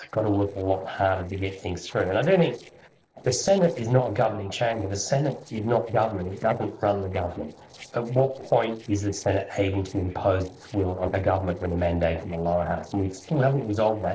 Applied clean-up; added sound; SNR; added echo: neural separator model SepFormer DNS4.